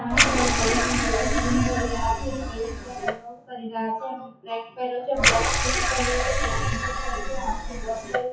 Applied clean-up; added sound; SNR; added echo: classical method WPE with log-MMSE.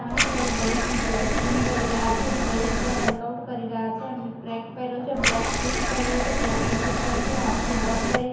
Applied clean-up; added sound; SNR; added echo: none; Liquid; -5 dB; reverberation time 1.0 s.